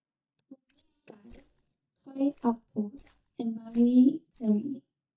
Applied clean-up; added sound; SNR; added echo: neural mask model DeepFilterNet 3.